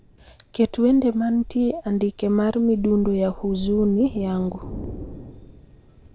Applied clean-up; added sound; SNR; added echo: none; Thunder; 15 dB; none.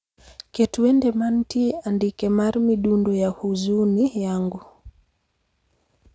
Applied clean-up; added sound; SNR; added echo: none; none; none; none.